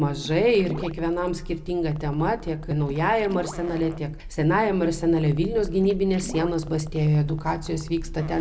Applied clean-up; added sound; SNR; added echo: none; Fart + Water / Splash, splatter; 20 dB; none.